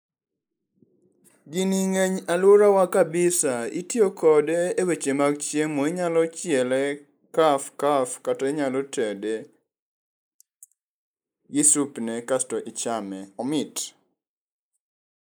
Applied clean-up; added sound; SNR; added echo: neural mask model Resemble Enhance denoiser.